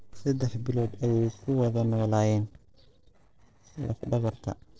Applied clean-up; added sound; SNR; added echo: neural separator model SepFormer DNS4.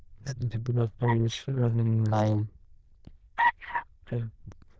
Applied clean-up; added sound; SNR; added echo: neural diffusion model UNIVERSE++.